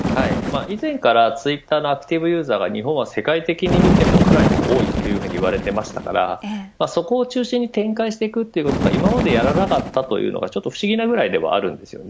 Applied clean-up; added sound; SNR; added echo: none; Bird; 2 dB; none.